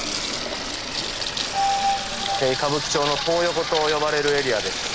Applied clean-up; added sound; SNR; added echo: none; Sink (filling or washing) / Water tap, faucet; 4 dB; none.